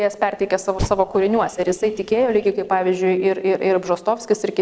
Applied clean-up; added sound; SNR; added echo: neural separator model SepFormer DNS4.